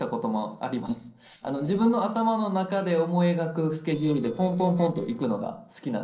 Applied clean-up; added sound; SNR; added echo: neural separator model SepFormer DNS4.